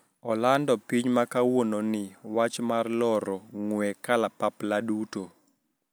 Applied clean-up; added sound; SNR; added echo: none; none; none; none.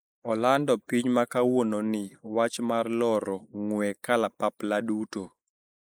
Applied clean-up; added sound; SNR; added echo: neural mask model Resemble Enhance denoiser.